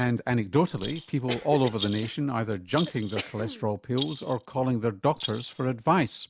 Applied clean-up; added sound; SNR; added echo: none; Rattle + Cough; 13 dB; none.